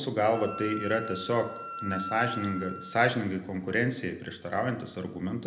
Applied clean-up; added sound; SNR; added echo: none; Wind instrument, woodwind instrument; 10 dB; reverberation time 0.7 s.